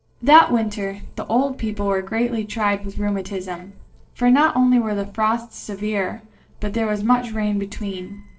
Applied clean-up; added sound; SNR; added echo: neural separator model SepFormer DNS4.